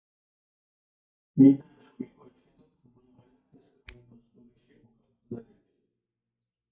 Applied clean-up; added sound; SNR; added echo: neural mask model DeepFilterNet 3.